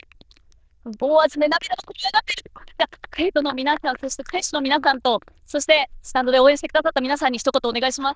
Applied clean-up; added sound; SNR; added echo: neural diffusion model UNIVERSE++.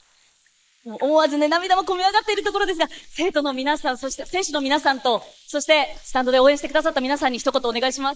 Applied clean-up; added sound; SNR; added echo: neural mask model Resemble Enhance denoiser.